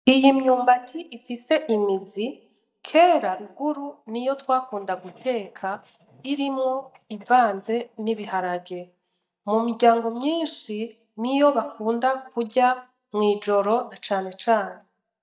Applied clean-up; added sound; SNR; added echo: neural mask model DeepFilterNet 3.